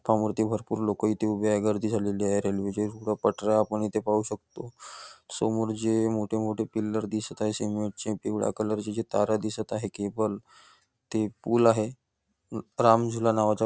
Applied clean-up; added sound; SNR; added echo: none; none; none; none.